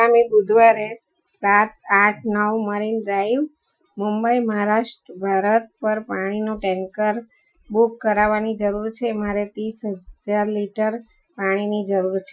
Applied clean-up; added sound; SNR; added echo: classical method Wiener filter.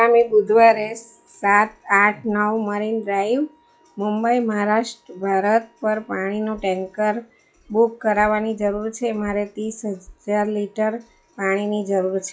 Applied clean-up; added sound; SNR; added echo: classical method log-MMSE.